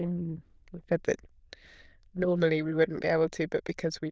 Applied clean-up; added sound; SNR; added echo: neural diffusion model UNIVERSE++.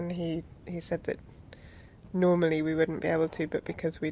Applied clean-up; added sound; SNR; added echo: none; none; none; none.